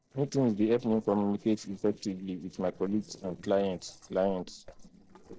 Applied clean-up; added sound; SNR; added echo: neural separator model SepFormer DNS4.